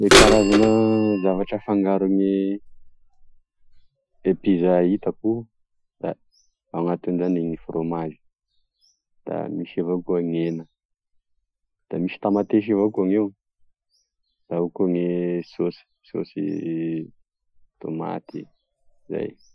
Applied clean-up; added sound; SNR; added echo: classical method Wiener filter.